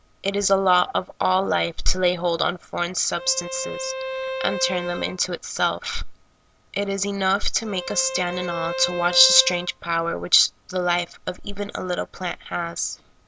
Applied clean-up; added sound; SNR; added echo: none; Bowed string instrument; 9 dB; none.